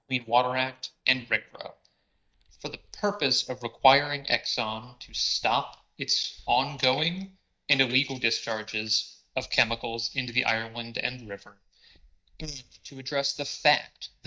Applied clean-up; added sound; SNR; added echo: neural mask model DeepFilterNet 3.